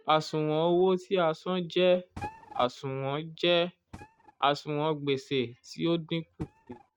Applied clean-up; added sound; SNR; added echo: neural mask model RNNoise.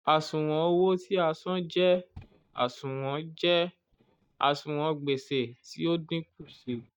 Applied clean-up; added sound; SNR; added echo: neural mask model DeepFilterNet 3.